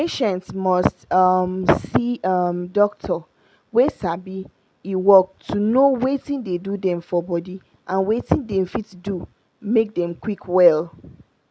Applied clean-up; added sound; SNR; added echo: none; none; none; none.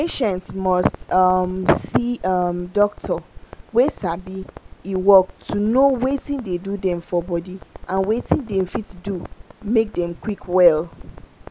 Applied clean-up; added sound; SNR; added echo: none; Crackle; 19 dB; none.